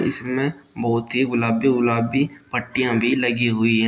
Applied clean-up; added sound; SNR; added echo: none; none; none; none.